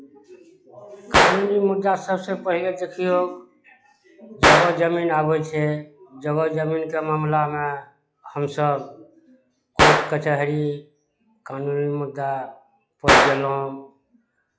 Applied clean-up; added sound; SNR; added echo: classical method log-MMSE.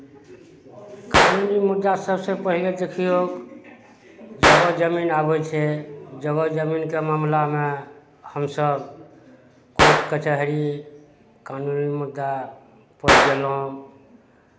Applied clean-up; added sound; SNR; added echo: none; Gunshot, gunfire; 1 dB; none.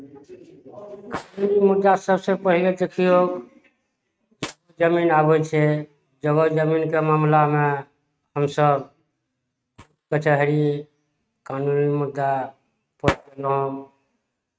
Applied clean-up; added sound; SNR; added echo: neural mask model RNNoise.